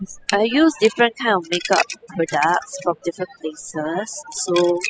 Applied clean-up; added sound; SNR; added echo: classical method spectral subtraction.